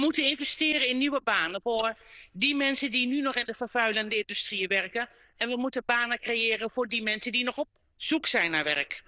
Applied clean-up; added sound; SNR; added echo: neural diffusion model UNIVERSE++.